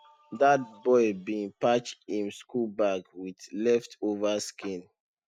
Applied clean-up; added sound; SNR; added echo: none; none; none; none.